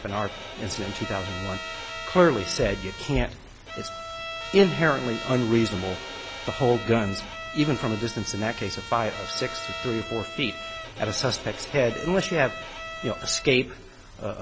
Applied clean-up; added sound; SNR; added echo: none; Bowed string instrument + Trumpet; 11 dB; none.